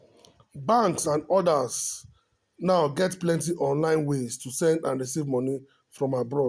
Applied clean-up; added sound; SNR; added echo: none; none; none; none.